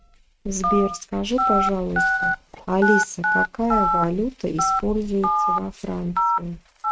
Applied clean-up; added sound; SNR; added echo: neural mask model RNNoise.